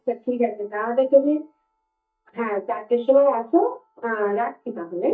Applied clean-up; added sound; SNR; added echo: neural mask model DeepFilterNet 3.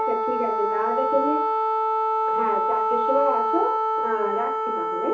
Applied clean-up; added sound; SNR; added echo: none; Wind instrument, woodwind instrument; -5 dB; reverberation time 0.8 s.